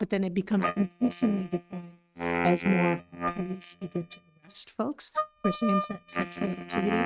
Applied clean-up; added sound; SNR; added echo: neural mask model RNNoise.